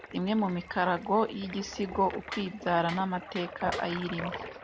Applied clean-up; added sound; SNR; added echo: none; Toilet flush + Tools; 11 dB; none.